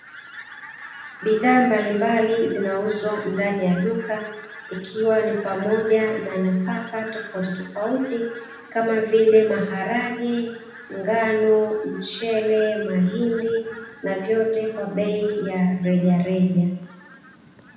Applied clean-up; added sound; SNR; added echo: none; Fowl; 18 dB; reverberation time 0.8 s.